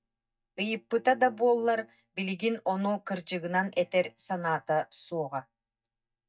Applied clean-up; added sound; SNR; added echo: neural mask model DeepFilterNet 3.